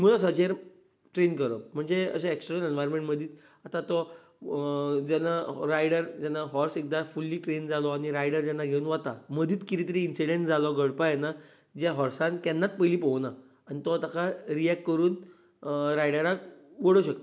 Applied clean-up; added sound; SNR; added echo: none; none; none; none.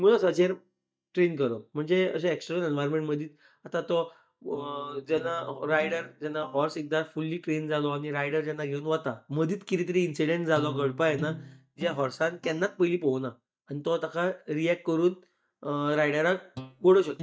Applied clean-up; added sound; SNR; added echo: neural mask model DeepFilterNet 3.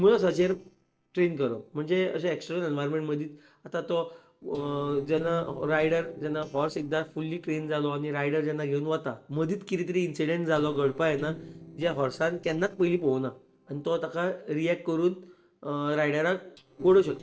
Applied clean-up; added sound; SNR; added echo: neural separator model SepFormer DNS4.